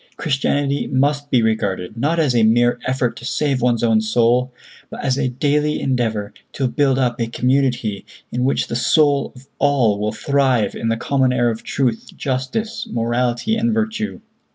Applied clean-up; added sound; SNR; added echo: none; none; none; none.